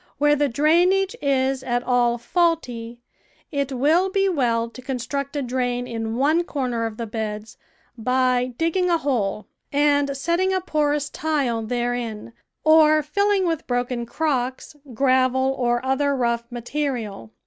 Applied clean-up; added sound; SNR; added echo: none; none; none; none.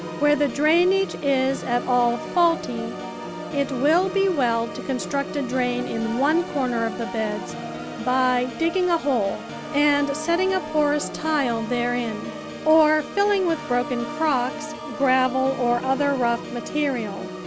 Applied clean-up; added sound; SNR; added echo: none; Organ; 9 dB; none.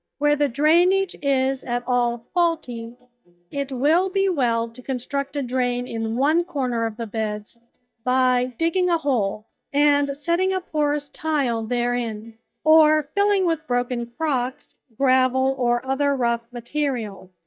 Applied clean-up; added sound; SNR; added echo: neural mask model DeepFilterNet 3.